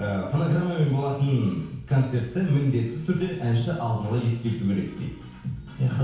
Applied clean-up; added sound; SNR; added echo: none; none; none; reverberation time 1.0 s.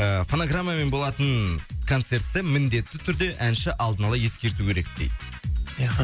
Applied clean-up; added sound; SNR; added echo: none; none; none; none.